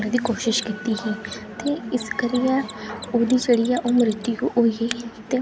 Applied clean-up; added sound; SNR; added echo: none; Mechanisms; 20 dB; none.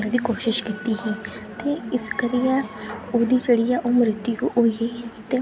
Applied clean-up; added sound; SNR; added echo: none; none; none; none.